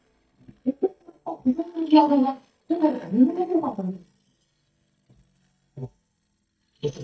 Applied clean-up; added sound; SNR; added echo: neural mask model DeepFilterNet 3.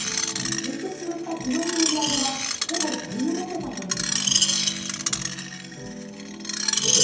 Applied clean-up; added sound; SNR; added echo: none; Screech; -4 dB; reverberation time 2.2 s.